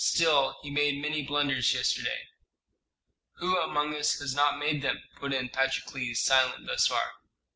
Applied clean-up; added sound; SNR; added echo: none; none; none; none.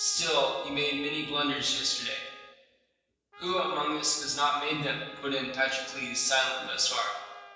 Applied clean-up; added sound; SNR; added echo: none; Trumpet; 19 dB; reverberation time 1.0 s.